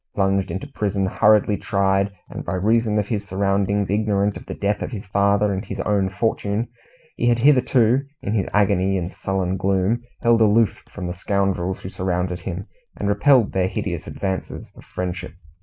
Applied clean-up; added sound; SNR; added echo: neural mask model Resemble Enhance denoiser.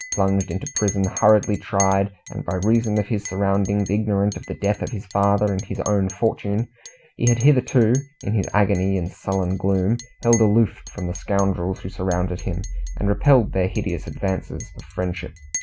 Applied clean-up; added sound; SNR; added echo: none; Chink, clink; 16 dB; none.